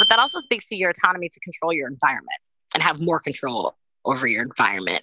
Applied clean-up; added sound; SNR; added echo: none; Bicycle bell; 8 dB; none.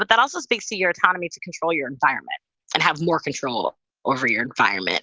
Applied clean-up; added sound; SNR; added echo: none; none; none; none.